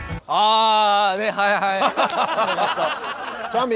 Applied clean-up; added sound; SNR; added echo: none; none; none; none.